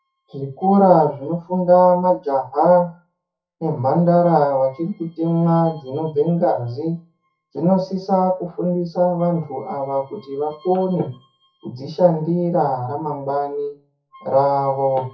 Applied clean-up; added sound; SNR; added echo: classical method WPE with log-MMSE.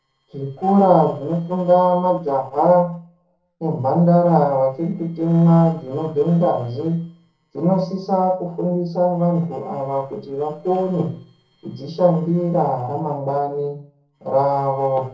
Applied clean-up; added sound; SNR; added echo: neural separator model SepFormer DNS4.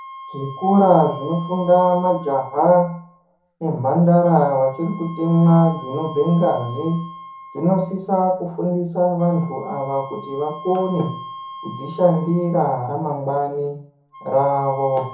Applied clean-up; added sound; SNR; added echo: none; Wind instrument, woodwind instrument; 17 dB; reverberation time 0.6 s.